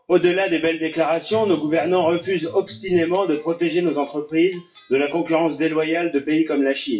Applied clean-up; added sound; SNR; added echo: classical method WPE with log-MMSE.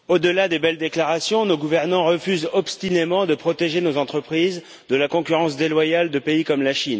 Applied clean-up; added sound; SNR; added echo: none; none; none; none.